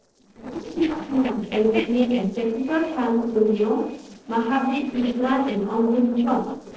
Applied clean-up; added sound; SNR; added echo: neural separator model SepFormer DNS4.